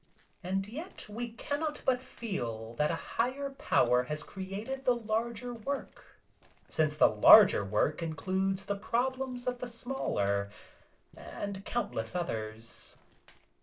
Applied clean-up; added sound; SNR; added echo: neural separator model SepFormer DNS4.